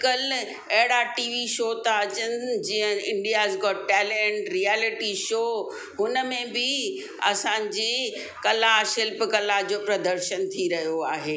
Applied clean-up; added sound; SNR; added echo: none; none; none; none.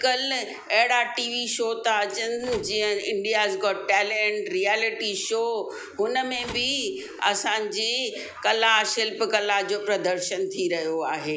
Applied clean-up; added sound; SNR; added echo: none; Telephone; 19 dB; none.